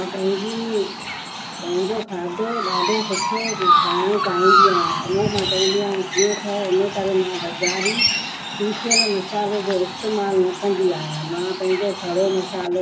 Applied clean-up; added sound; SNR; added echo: none; Chirp, tweet; 1 dB; reverberation time 0.3 s.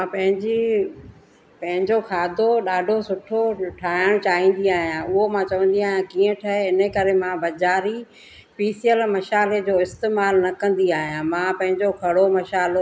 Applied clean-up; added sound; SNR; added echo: none; none; none; none.